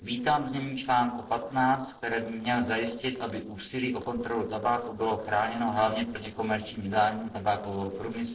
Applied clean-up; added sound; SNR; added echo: neural separator model SepFormer DNS4.